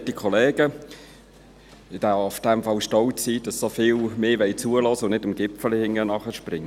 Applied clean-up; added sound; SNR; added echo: none; none; none; none.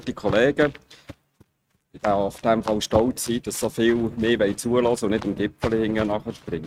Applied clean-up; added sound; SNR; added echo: neural mask model RNNoise.